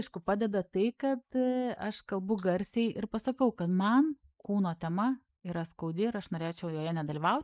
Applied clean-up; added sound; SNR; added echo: neural mask model Resemble Enhance denoiser.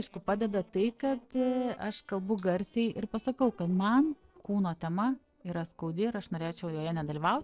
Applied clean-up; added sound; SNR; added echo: neural separator model SepFormer DNS4.